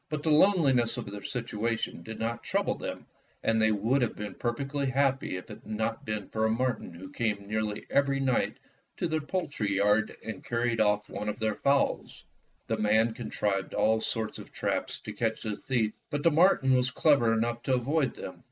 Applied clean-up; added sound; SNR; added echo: neural mask model Resemble Enhance denoiser.